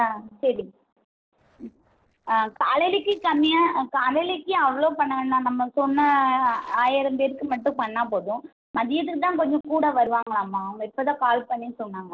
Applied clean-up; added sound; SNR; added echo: neural separator model SepFormer DNS4.